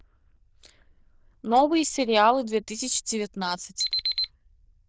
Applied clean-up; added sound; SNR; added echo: neural diffusion model UNIVERSE++.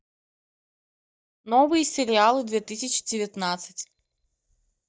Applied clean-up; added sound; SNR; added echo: neural mask model DeepFilterNet 3.